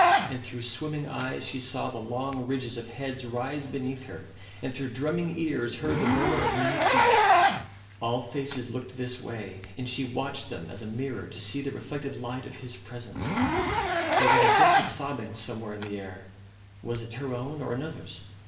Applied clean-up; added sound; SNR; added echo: none; Zipper (clothing); -4 dB; reverberation time 0.9 s.